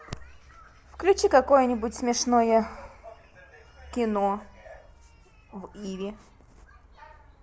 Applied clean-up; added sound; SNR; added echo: none; none; none; none.